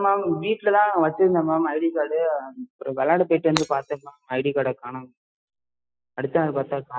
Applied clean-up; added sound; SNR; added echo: classical method Wiener filter.